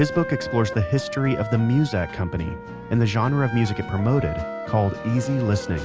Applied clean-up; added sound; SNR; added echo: none; Wind instrument, woodwind instrument; 11 dB; none.